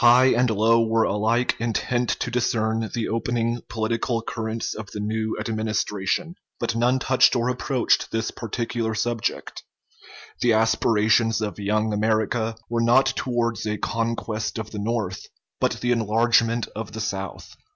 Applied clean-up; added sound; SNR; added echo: none; none; none; none.